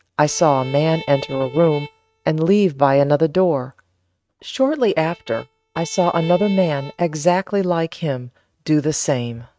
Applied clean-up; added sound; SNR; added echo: neural mask model RNNoise.